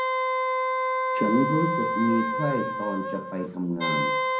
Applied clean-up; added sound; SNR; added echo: none; Wind instrument, woodwind instrument; -2 dB; reverberation time 0.5 s.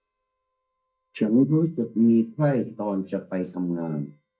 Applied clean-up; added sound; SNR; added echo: neural mask model DeepFilterNet 3.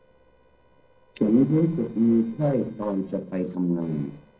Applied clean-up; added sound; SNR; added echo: neural separator model SepFormer DNS4.